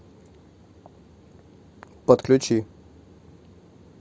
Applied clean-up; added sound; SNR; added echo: none; none; none; none.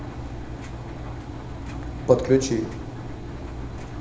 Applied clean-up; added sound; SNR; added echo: none; Engine; 6 dB; reverberation time 0.7 s.